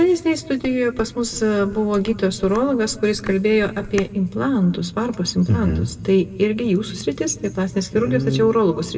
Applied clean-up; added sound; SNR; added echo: none; Dishes, pots, and pans; 18 dB; reverberation time 1.0 s.